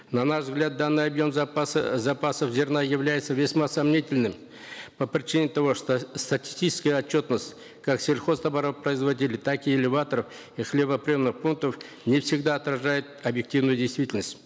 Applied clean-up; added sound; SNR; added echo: none; none; none; none.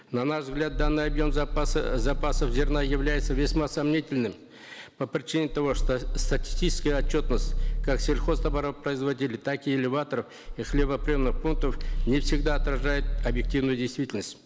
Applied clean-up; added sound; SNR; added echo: none; Growling; -1 dB; none.